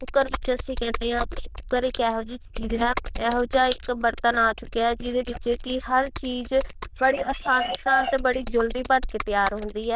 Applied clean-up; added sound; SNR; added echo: neural diffusion model UNIVERSE++.